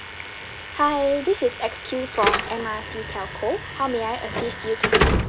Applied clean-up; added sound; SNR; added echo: none; Slam / Alarm; 1 dB; none.